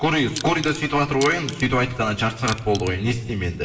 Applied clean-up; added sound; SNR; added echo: none; Crushing; 15 dB; reverberation time 1.7 s.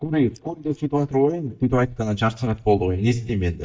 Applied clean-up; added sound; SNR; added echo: neural mask model DeepFilterNet 3.